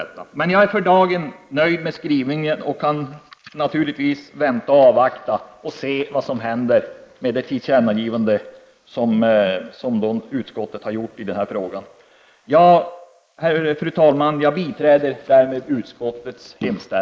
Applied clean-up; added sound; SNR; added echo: neural mask model Resemble Enhance denoiser.